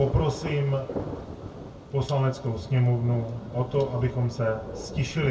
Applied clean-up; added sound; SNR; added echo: none; Thunder; 12 dB; reverberation time 0.1 s.